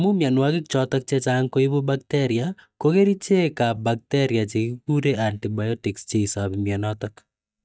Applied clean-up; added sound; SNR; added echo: neural mask model DeepFilterNet 3.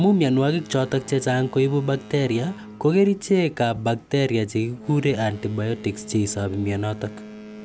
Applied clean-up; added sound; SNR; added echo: none; Boat, Water vehicle; 18 dB; none.